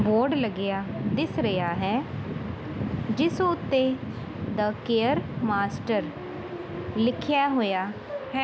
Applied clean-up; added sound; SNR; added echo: none; none; none; none.